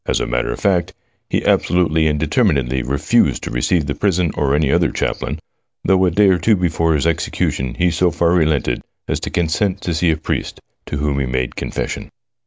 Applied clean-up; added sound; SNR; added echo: none; none; none; none.